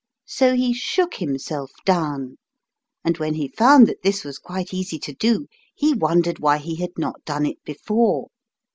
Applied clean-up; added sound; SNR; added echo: none; none; none; none.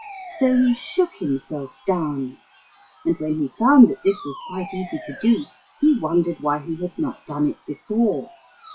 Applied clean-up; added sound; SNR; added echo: classical method WPE with log-MMSE.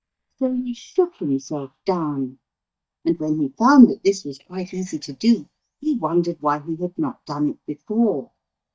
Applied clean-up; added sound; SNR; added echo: neural mask model DeepFilterNet 3.